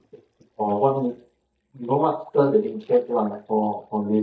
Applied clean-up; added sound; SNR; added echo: neural mask model DeepFilterNet 3.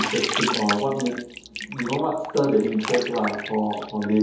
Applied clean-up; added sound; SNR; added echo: none; Bathtub (filling or washing); 7 dB; reverberation time 0.7 s.